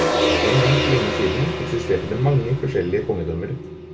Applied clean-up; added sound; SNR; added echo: none; Gong; 1 dB; reverberation time 1.9 s.